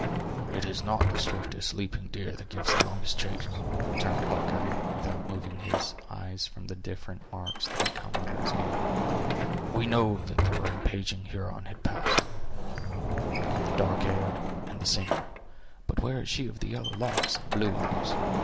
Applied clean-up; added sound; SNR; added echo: none; Sliding door; -3 dB; none.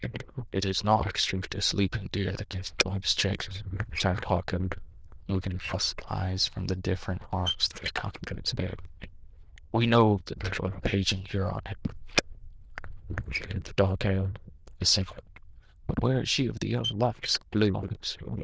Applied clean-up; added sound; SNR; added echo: neural diffusion model UNIVERSE++.